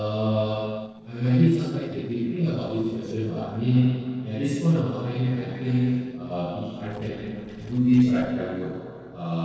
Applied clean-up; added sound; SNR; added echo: neural separator model SepFormer DNS4.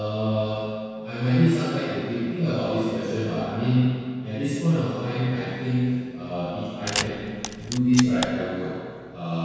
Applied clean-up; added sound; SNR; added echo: none; Camera; 7 dB; reverberation time 2.0 s.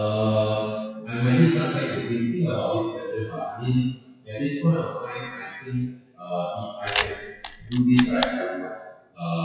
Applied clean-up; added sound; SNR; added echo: classical method WPE with log-MMSE.